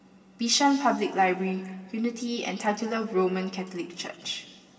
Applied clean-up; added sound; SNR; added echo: none; none; none; reverberation time 2.0 s.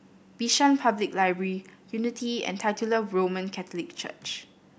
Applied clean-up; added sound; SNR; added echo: none; none; none; none.